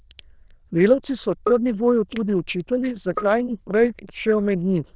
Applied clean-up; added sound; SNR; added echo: neural diffusion model UNIVERSE++.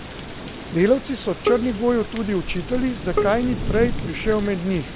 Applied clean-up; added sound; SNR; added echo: none; Thunder / Rain + Bowed string instrument; 5 dB; none.